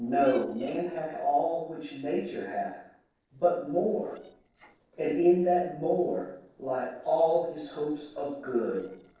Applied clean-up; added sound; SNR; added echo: neural separator model SepFormer DNS4.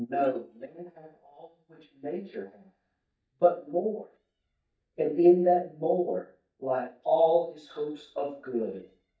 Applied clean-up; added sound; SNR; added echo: neural mask model DeepFilterNet 3.